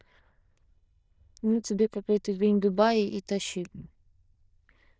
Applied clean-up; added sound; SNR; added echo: neural diffusion model UNIVERSE++.